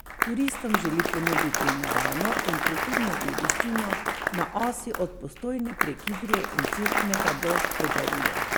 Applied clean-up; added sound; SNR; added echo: none; Applause; -3 dB; none.